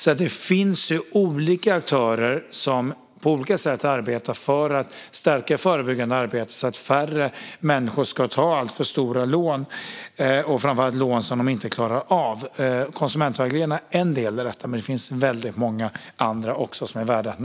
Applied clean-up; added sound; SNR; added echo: none; none; none; none.